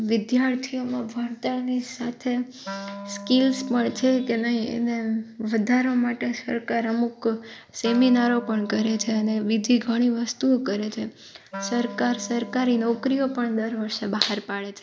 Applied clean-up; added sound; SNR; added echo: none; Wind instrument, woodwind instrument; 15 dB; none.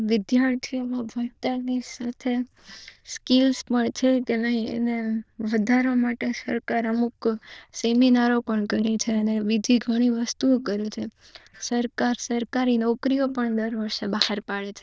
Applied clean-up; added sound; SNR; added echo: neural diffusion model UNIVERSE++.